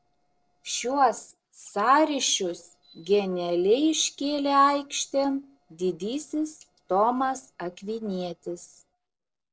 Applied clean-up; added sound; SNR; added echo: neural separator model SepFormer DNS4.